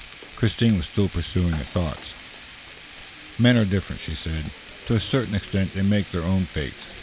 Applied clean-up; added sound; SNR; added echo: none; Frying (food); 14 dB; none.